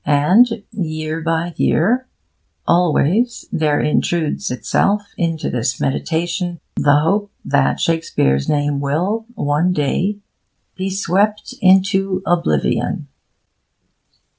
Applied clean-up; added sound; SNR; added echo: none; none; none; none.